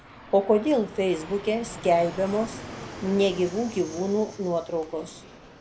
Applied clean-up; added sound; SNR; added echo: none; Fixed-wing aircraft, airplane; 15 dB; none.